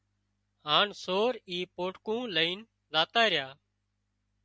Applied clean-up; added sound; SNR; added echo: none; none; none; none.